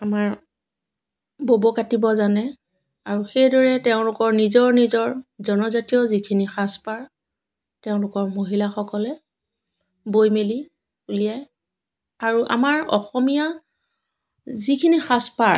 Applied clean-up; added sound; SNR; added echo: none; none; none; none.